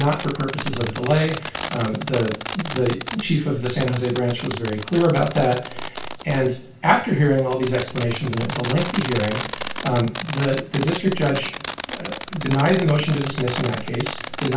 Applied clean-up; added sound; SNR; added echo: none; Fireworks; 10 dB; reverberation time 0.2 s.